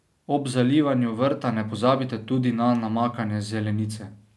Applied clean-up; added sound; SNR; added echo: none; none; none; none.